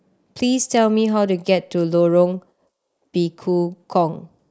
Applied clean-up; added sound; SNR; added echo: neural mask model Resemble Enhance denoiser.